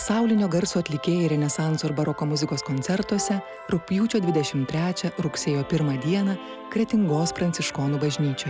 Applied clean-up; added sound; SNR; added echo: none; Wind instrument, woodwind instrument; 12 dB; none.